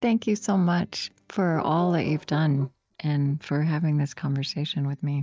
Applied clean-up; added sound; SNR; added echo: neural mask model DeepFilterNet 3.